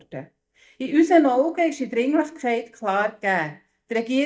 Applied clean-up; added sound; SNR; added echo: neural mask model DeepFilterNet 3.